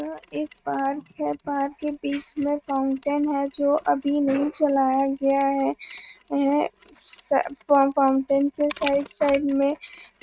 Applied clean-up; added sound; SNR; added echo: neural mask model RNNoise.